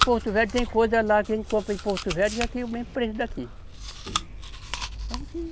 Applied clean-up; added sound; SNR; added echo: none; Chewing, mastication; 6 dB; none.